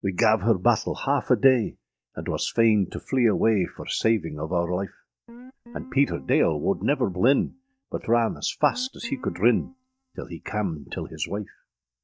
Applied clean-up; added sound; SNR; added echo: neural mask model DeepFilterNet 3.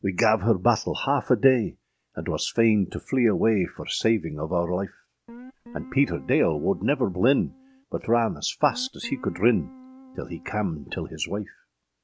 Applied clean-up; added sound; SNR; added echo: none; Guitar; 20 dB; none.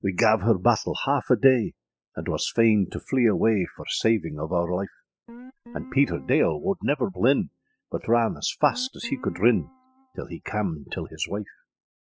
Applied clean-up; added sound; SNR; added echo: classical method spectral subtraction.